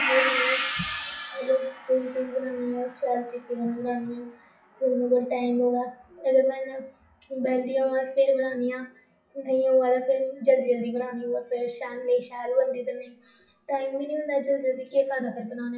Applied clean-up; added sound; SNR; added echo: classical method WPE with log-MMSE.